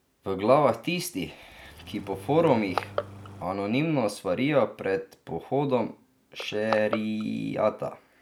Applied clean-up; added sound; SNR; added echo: none; Crushing + Engine starting; 13 dB; none.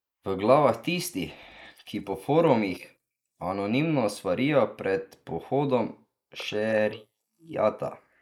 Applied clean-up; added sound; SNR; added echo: neural mask model Resemble Enhance denoiser.